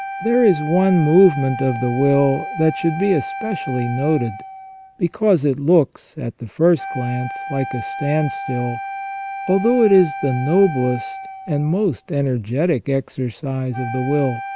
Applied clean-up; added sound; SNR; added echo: none; Wind instrument, woodwind instrument; 11 dB; none.